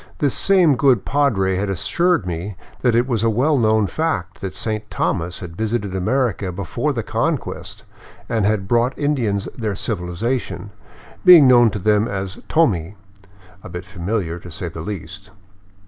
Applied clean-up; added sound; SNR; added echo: none; none; none; none.